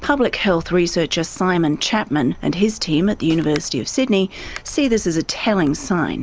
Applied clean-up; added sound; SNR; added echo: none; Wind + Snare drum; 19 dB; none.